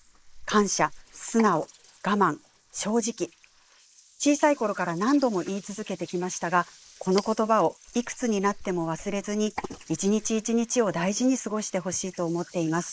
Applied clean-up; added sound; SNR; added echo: neural mask model Resemble Enhance denoiser.